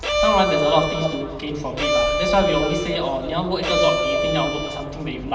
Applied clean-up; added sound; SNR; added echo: none; Bowed string instrument; 1 dB; reverberation time 2.3 s.